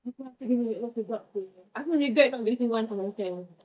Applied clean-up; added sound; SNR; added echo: neural mask model DeepFilterNet 3.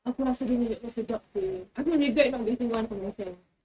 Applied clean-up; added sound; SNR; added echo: neural mask model RNNoise.